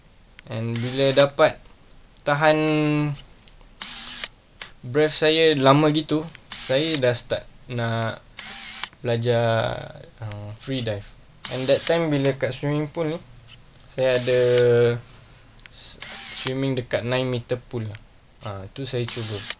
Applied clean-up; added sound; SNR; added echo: none; Camera; 16 dB; none.